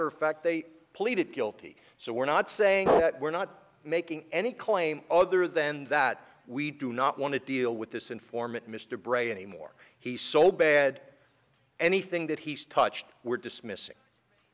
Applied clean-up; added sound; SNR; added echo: none; none; none; none.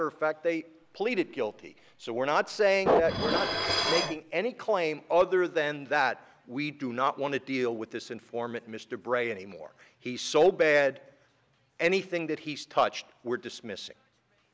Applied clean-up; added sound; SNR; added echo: none; Dishes, pots, and pans; 5 dB; none.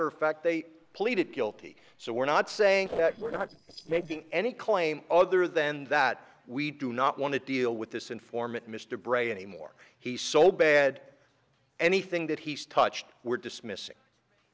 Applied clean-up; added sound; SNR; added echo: neural separator model SepFormer DNS4.